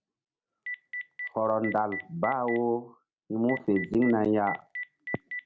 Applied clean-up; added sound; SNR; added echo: none; Telephone; 10 dB; none.